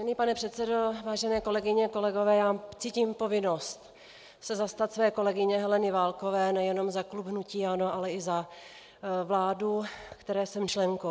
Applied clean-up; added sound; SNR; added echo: none; none; none; none.